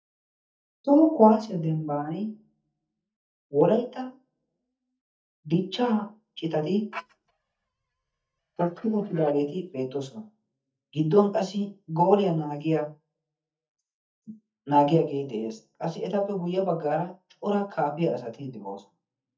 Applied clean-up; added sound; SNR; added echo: neural mask model DeepFilterNet 3.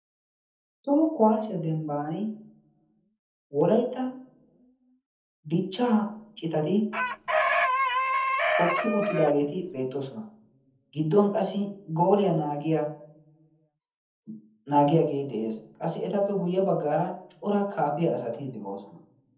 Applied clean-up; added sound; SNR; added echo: none; Chicken, rooster; -2 dB; reverberation time 0.7 s.